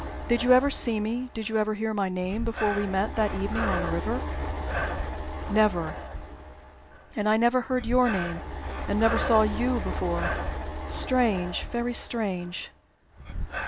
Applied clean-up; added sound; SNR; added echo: none; Breathing; 5 dB; none.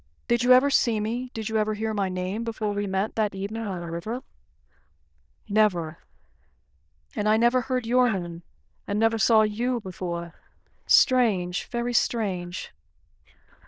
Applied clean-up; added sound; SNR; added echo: neural diffusion model UNIVERSE++.